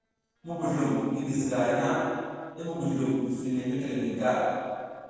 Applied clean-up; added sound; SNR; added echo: neural separator model SepFormer DNS4.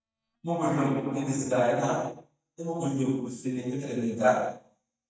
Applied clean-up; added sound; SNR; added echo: neural mask model DeepFilterNet 3.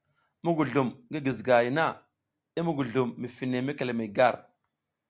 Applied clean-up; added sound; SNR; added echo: none; none; none; none.